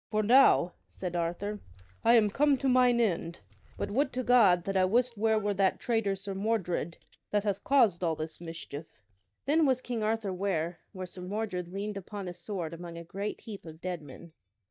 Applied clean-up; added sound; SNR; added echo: neural mask model DeepFilterNet 3.